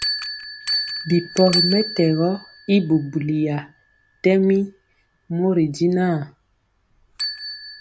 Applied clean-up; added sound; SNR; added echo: none; Bell; 8 dB; none.